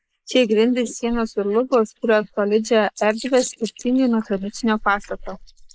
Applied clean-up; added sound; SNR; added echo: neural mask model Resemble Enhance denoiser.